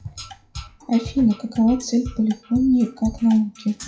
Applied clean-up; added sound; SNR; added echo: classical method WPE with log-MMSE.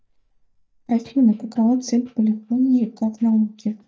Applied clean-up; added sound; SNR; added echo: neural mask model DeepFilterNet 3.